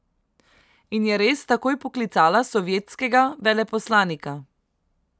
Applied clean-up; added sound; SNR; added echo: none; none; none; none.